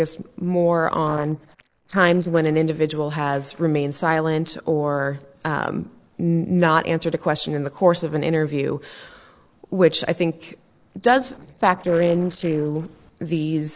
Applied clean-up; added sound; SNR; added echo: neural separator model SepFormer DNS4.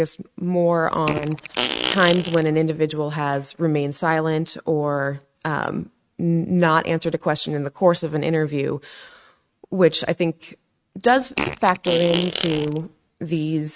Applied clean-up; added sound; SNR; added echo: neural mask model RNNoise.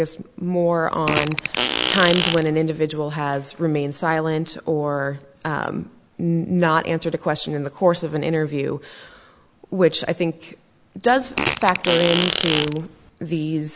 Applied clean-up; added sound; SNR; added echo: none; Fart; 2 dB; none.